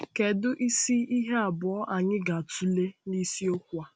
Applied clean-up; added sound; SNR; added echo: none; none; none; none.